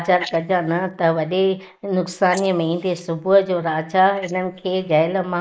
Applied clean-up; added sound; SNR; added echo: neural mask model Resemble Enhance denoiser.